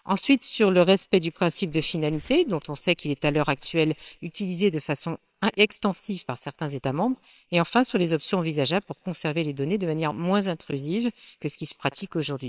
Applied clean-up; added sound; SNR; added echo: neural separator model SepFormer WHAMR!.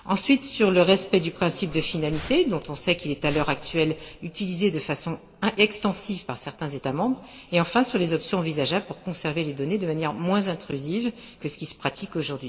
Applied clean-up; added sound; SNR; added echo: none; Liquid; 13 dB; reverberation time 2.1 s.